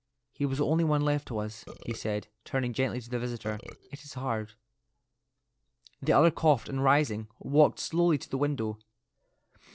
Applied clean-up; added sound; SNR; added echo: neural separator model SepFormer DNS4.